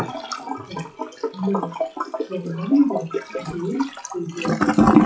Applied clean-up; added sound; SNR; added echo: classical method WPE with log-MMSE.